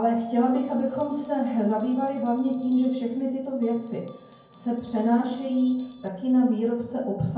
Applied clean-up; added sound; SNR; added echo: none; Bell; 7 dB; reverberation time 0.9 s.